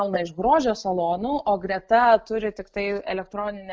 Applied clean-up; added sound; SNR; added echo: neural mask model Resemble Enhance denoiser.